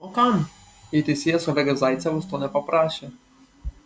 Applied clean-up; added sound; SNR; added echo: none; none; none; none.